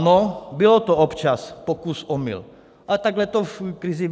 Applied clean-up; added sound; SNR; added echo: none; none; none; none.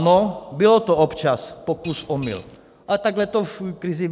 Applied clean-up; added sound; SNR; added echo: none; Coin (dropping); 12 dB; none.